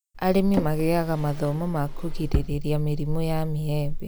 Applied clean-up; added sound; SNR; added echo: none; Drawer open or close; 3 dB; none.